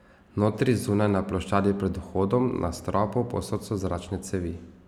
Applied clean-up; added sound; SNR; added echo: none; none; none; none.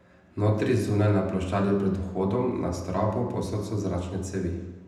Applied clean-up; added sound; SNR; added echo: none; none; none; reverberation time 0.8 s.